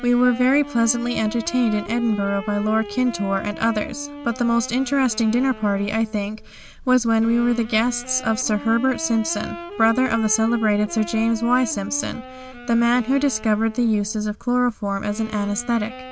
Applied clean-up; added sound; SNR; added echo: none; Wind instrument, woodwind instrument; 15 dB; none.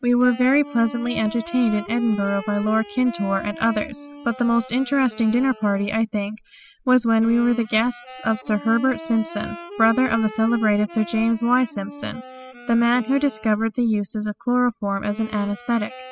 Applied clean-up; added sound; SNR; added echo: classical method spectral subtraction.